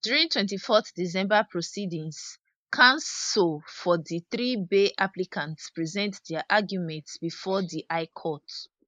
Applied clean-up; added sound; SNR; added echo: neural mask model Resemble Enhance denoiser.